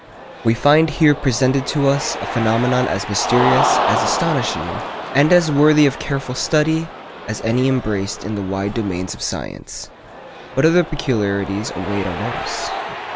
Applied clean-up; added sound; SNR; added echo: none; Cheering; 7 dB; none.